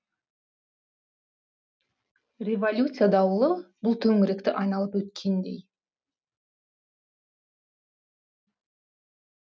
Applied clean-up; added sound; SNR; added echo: none; none; none; none.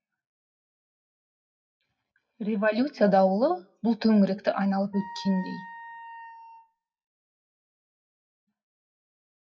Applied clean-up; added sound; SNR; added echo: classical method WPE with log-MMSE.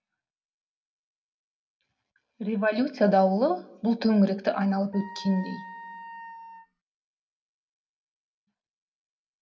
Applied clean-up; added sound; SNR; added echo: none; Wind instrument, woodwind instrument; 14 dB; reverberation time 0.4 s.